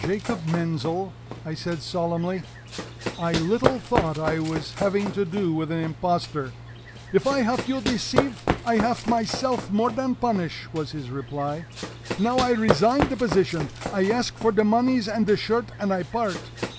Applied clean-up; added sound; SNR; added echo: none; Run; 7 dB; none.